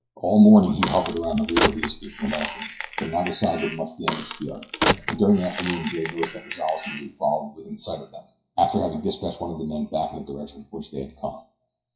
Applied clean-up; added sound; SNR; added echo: classical method WPE with log-MMSE.